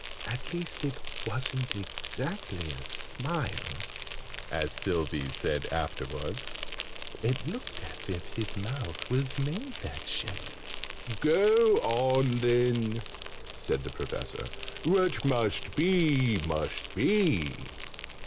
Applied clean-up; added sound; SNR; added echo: none; Insect; 7 dB; none.